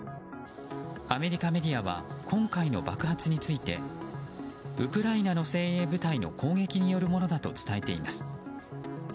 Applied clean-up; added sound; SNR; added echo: none; none; none; none.